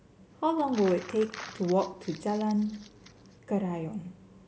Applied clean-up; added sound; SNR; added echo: none; Crumpling, crinkling; 17 dB; none.